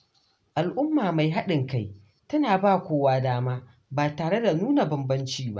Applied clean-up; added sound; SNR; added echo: none; none; none; none.